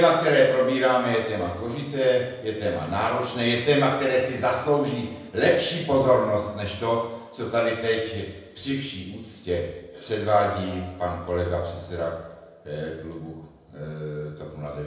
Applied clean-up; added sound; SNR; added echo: none; none; none; reverberation time 0.9 s.